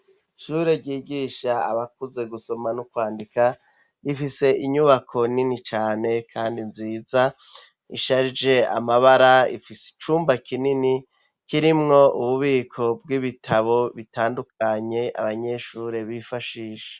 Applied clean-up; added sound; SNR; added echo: none; none; none; none.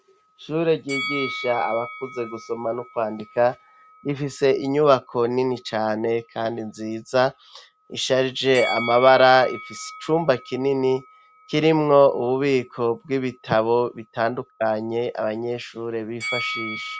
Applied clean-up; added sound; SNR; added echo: none; Bell; 14 dB; none.